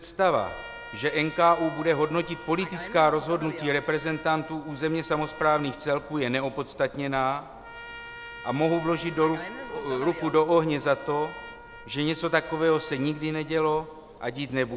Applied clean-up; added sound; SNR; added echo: none; Trumpet + Fixed-wing aircraft, airplane; 15 dB; none.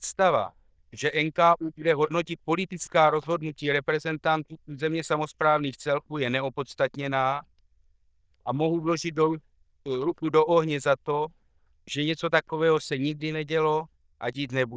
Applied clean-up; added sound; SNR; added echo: neural diffusion model UNIVERSE++.